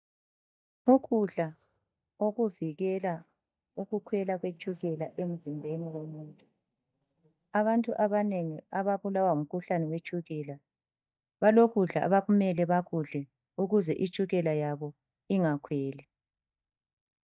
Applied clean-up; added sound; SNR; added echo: neural mask model DeepFilterNet 3.